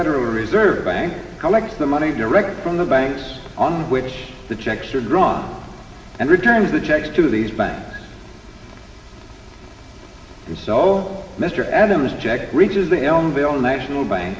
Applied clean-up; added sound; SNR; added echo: none; none; none; reverberation time 2.6 s.